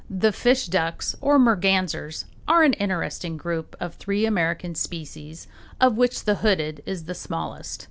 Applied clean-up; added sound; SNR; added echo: none; none; none; none.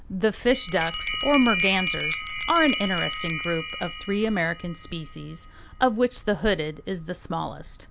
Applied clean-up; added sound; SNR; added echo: none; Bell; 3 dB; none.